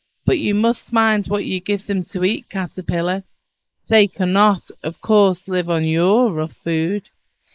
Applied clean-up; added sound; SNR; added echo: neural mask model Resemble Enhance denoiser.